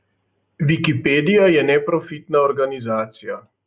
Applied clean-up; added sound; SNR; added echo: none; none; none; none.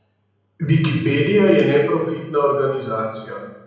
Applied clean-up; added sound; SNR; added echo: none; none; none; reverberation time 0.9 s.